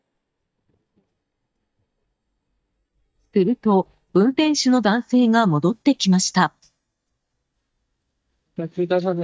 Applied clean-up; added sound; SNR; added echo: neural mask model DeepFilterNet 3.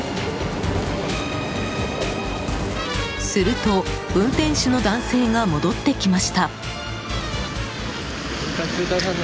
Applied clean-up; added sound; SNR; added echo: none; none; none; none.